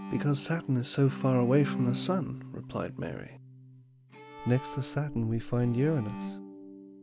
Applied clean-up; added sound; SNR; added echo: none; Bowed string instrument; 10 dB; none.